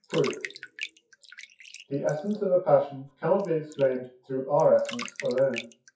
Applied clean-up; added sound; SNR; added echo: classical method WPE with log-MMSE.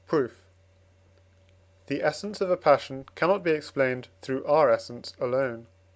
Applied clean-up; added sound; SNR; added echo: none; none; none; none.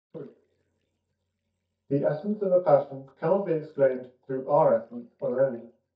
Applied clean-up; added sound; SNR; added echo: neural mask model DeepFilterNet 3.